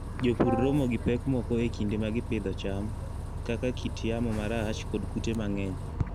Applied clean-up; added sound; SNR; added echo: none; Brass instrument + Bus; 5 dB; none.